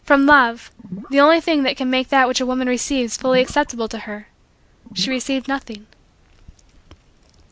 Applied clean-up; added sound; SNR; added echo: none; Gurgling / Liquid; 18 dB; none.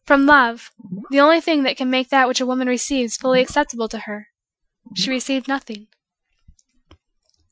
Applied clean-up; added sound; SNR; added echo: classical method Wiener filter.